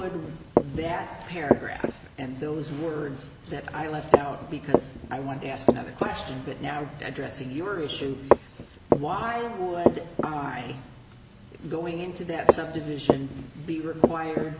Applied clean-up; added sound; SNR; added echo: none; Walk, footsteps; -4 dB; none.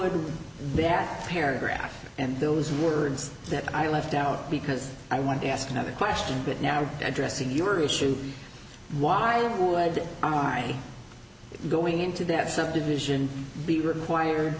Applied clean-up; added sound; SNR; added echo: none; none; none; none.